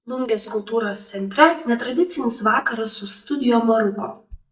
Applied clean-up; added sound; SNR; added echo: neural mask model DeepFilterNet 3.